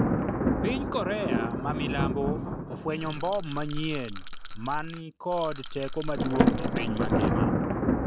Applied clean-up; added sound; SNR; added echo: none; Rattle / Rattle (instrument) + Thunder; -4 dB; none.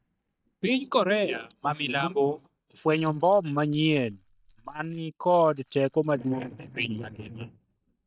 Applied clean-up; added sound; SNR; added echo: neural mask model DeepFilterNet 3.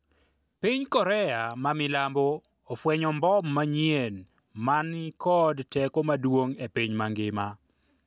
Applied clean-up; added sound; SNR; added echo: none; none; none; none.